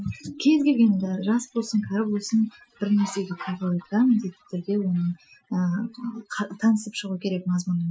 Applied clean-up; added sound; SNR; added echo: classical method Wiener filter.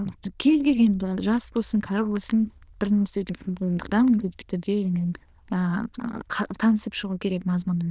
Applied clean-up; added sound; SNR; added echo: neural diffusion model UNIVERSE++.